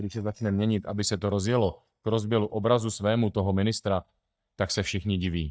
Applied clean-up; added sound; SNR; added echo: neural mask model DeepFilterNet 3.